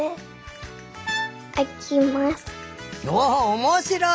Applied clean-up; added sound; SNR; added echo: none; Brass instrument; 10 dB; none.